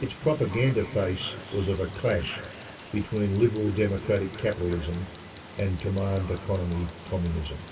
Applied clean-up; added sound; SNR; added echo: none; Tick; 17 dB; reverberation time 2.9 s.